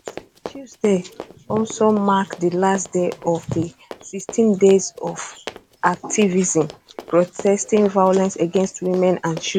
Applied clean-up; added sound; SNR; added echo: none; Run; 18 dB; none.